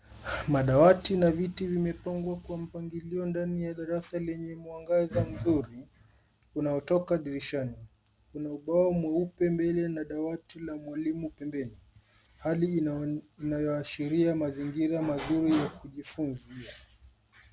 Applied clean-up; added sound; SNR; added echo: none; none; none; none.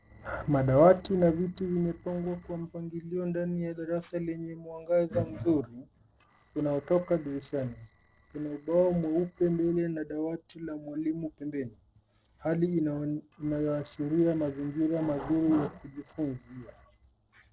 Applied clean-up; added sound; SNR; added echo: neural separator model SepFormer DNS4.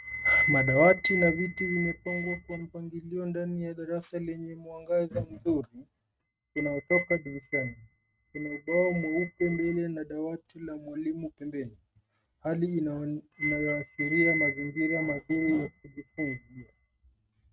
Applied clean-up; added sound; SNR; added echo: neural mask model RNNoise.